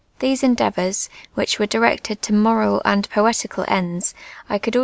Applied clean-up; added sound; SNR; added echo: none; none; none; none.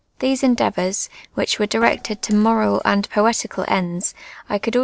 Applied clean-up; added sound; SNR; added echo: neural separator model SepFormer DNS4.